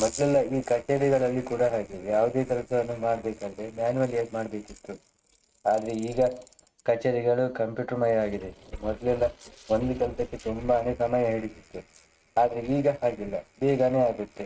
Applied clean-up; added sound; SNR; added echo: neural mask model RNNoise.